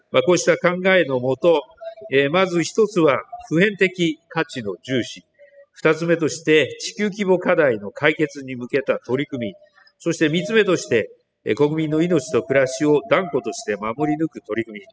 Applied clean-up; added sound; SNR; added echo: classical method spectral subtraction.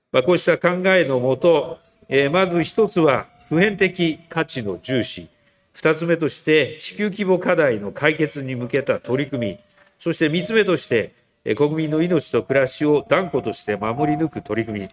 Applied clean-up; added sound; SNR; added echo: neural mask model RNNoise.